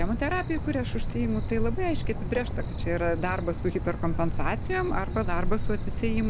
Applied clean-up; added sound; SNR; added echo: none; Cricket; -2 dB; none.